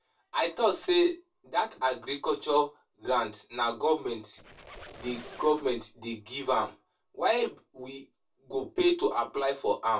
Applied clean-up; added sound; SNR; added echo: none; Squeak; 19 dB; reverberation time 0.2 s.